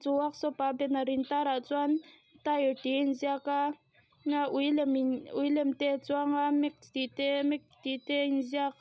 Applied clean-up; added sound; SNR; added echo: none; none; none; none.